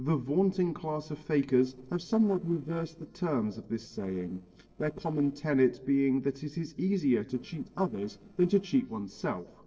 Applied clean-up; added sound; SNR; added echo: neural separator model SepFormer DNS4.